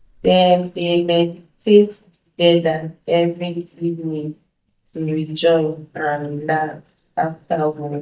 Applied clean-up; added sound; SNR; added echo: neural mask model DeepFilterNet 3.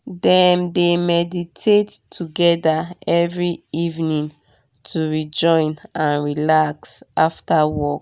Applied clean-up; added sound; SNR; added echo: none; none; none; none.